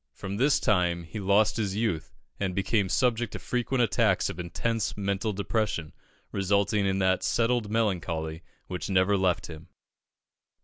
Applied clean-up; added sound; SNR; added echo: none; none; none; none.